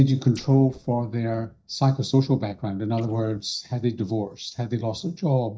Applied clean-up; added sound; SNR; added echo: neural mask model DeepFilterNet 3.